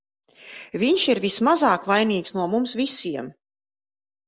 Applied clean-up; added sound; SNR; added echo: none; none; none; none.